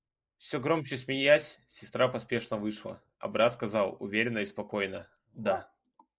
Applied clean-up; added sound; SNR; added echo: neural mask model Resemble Enhance denoiser.